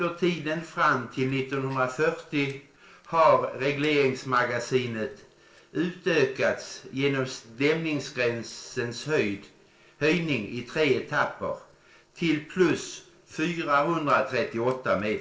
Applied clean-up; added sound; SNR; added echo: neural separator model SepFormer DNS4.